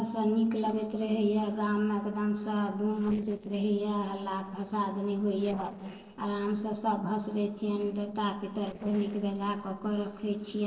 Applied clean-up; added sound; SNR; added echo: neural separator model SepFormer DNS4.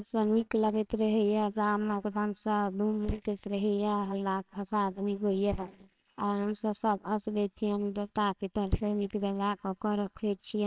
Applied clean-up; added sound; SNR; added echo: neural separator model SepFormer WHAMR!.